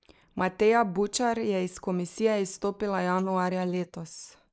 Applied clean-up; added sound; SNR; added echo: neural mask model Resemble Enhance denoiser.